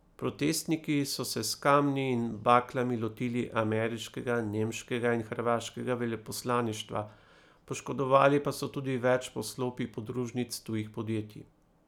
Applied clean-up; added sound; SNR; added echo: none; none; none; none.